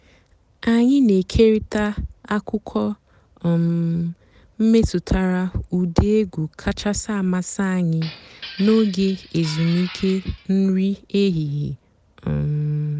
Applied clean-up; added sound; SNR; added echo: none; Glass; 17 dB; none.